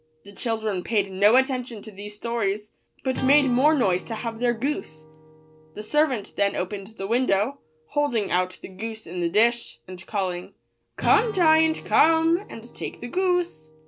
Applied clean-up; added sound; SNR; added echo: none; Acoustic guitar / Strum; 18 dB; none.